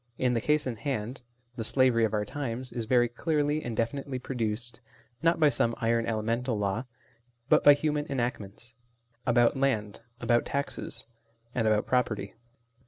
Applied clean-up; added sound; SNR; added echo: none; none; none; none.